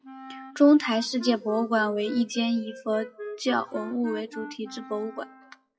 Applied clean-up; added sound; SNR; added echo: classical method WPE with log-MMSE.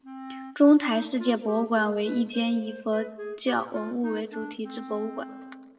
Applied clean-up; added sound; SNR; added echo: none; Wind instrument, woodwind instrument; 13 dB; reverberation time 1.1 s.